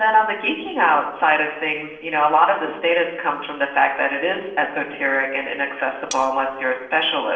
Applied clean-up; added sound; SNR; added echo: neural separator model SepFormer DNS4.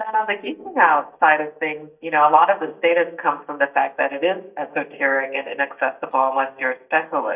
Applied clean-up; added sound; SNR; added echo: neural mask model DeepFilterNet 3.